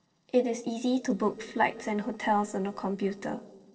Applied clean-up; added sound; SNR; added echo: neural separator model SepFormer DNS4.